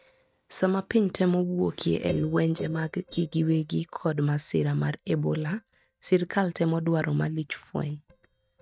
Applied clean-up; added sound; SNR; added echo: neural mask model DeepFilterNet 3.